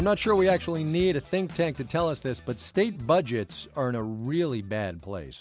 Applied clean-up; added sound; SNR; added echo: none; none; none; none.